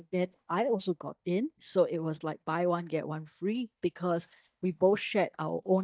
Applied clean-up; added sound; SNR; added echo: neural mask model DeepFilterNet 3.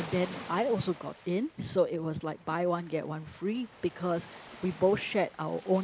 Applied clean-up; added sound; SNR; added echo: none; Waves, surf; 17 dB; none.